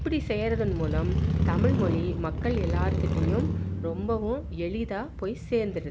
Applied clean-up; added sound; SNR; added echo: none; Motorcycle / Crow; -2 dB; none.